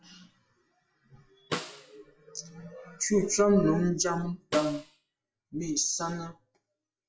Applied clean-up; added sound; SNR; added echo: classical method WPE with log-MMSE.